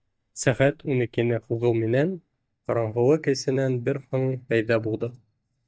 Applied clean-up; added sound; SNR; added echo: neural mask model DeepFilterNet 3.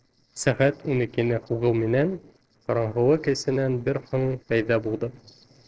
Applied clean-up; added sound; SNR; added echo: neural separator model SepFormer DNS4.